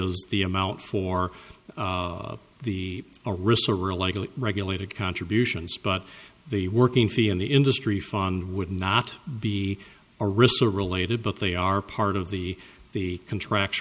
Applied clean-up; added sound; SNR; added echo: none; none; none; none.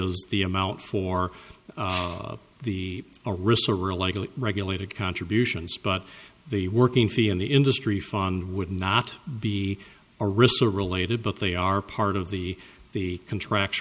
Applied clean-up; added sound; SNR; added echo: none; Rattle (instrument); 0 dB; none.